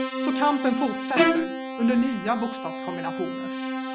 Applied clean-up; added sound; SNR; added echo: none; Bowed string instrument + Keyboard (musical); 0 dB; none.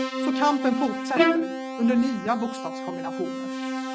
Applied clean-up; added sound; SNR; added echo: neural mask model RNNoise.